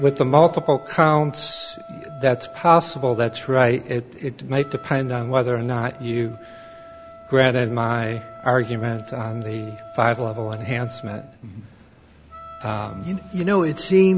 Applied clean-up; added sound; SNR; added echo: none; Wind instrument, woodwind instrument; 20 dB; none.